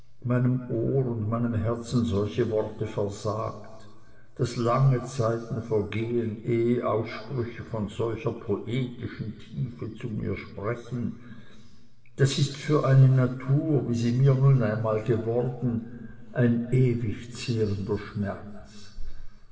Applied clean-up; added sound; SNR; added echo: none; none; none; reverberation time 2.3 s.